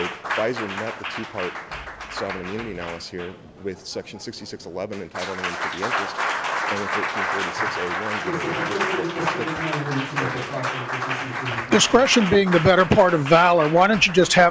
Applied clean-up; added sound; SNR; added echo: none; Applause; 5 dB; none.